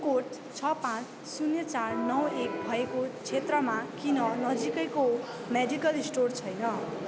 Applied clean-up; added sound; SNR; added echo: none; Electric guitar; 8 dB; none.